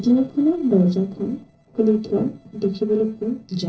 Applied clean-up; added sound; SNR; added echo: neural separator model SepFormer DNS4.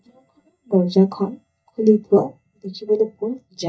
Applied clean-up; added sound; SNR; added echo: neural mask model DeepFilterNet 3.